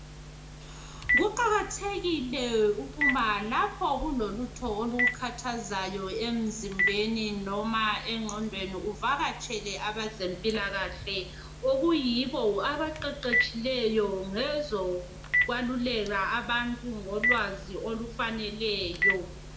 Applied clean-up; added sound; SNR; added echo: none; Telephone; 4 dB; reverberation time 0.7 s.